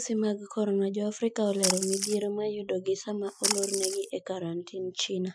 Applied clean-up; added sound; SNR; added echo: classical method Wiener filter.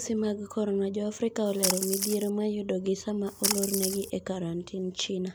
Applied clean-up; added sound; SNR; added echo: none; Splash, splatter; 1 dB; none.